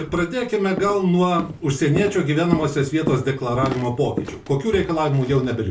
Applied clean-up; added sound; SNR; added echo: none; Walk, footsteps; 11 dB; reverberation time 0.2 s.